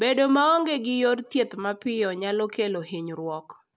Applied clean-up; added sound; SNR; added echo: none; none; none; none.